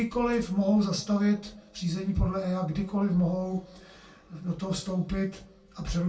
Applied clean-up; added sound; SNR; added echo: none; none; none; reverberation time 0.2 s.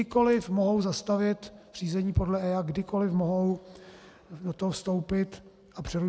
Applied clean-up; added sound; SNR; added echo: none; none; none; none.